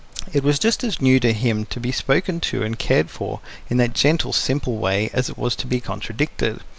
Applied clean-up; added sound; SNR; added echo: none; none; none; none.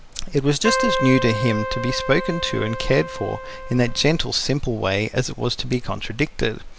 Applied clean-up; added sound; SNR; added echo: none; Keyboard (musical); 5 dB; none.